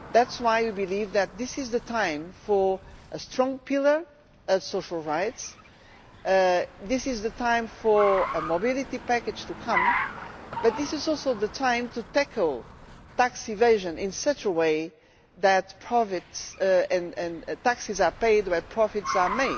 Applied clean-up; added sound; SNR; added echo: none; Car; 11 dB; none.